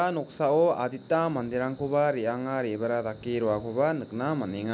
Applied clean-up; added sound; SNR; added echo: none; none; none; none.